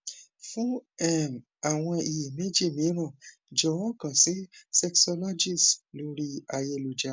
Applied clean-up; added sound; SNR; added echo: none; none; none; none.